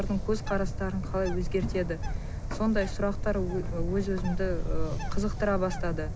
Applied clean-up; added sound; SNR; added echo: none; Bird; 0 dB; none.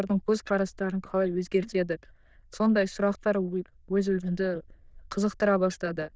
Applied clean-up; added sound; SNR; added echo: neural diffusion model UNIVERSE++.